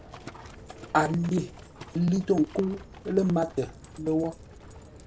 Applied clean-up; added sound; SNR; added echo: none; Livestock, farm animals, working animals + Keys jangling; 17 dB; none.